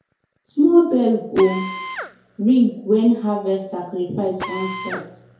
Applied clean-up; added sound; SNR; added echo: none; Drill; 15 dB; reverberation time 2.3 s.